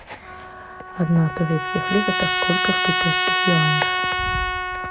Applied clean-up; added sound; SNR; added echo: none; Trumpet; -2 dB; none.